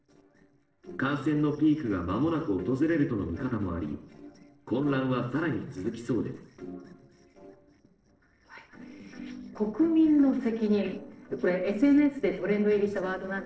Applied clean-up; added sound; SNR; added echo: neural separator model SepFormer DNS4.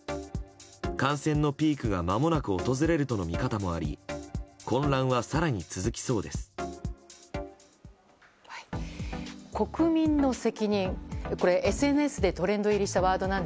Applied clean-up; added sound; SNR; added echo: none; none; none; none.